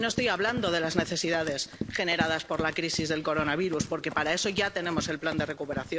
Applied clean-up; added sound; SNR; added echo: none; Run; 8 dB; none.